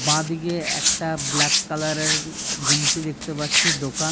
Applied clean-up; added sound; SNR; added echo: none; Hands; -4 dB; none.